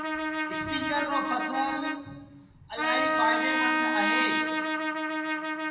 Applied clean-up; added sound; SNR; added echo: none; Trumpet; -4 dB; reverberation time 1.0 s.